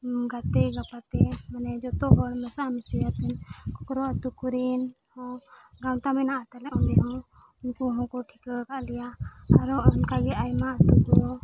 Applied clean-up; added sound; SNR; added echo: none; none; none; none.